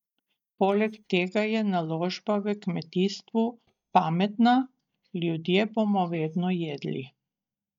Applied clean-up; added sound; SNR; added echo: neural mask model DeepFilterNet 3.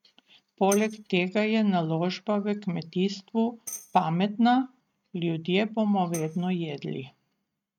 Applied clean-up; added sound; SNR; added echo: neural mask model RNNoise.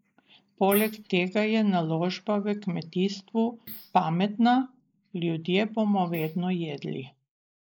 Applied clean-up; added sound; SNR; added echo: neural mask model Resemble Enhance denoiser.